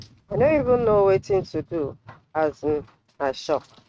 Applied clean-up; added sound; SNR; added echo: neural mask model RNNoise.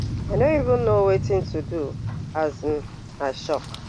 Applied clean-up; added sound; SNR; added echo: none; Rain; 5 dB; none.